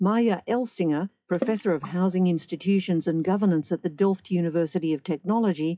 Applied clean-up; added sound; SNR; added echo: classical method WPE with log-MMSE.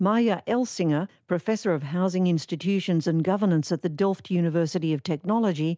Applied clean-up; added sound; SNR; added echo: none; none; none; none.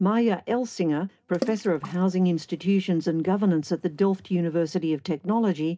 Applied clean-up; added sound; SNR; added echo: none; Water / Splash, splatter; 16 dB; reverberation time 0.3 s.